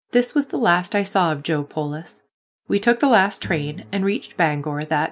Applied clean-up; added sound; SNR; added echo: none; Bowed string instrument; 19 dB; none.